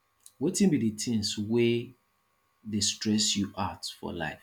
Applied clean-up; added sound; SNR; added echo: none; none; none; none.